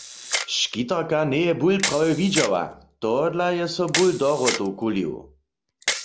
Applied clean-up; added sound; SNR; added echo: none; Camera; 8 dB; none.